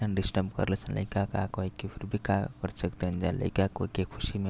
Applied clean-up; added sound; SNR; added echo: none; none; none; none.